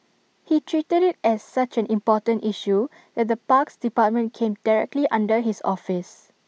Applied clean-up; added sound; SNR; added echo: none; none; none; none.